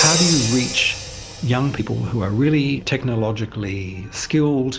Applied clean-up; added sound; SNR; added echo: none; Crash cymbal; 7 dB; none.